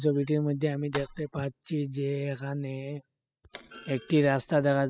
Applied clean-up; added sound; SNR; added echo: classical method spectral subtraction.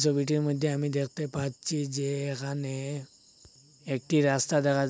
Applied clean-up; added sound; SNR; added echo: none; none; none; none.